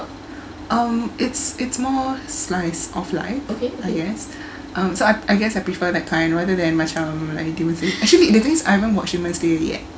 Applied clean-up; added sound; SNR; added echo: none; Respiratory sounds; 20 dB; none.